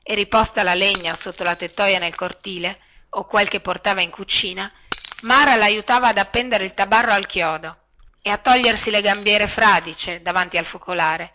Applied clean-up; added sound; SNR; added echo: none; Shatter / Crushing; 17 dB; none.